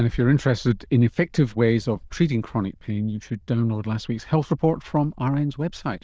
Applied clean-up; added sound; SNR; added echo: neural diffusion model UNIVERSE++.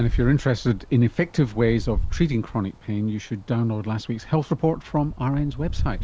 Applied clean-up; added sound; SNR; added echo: none; Wind; 8 dB; none.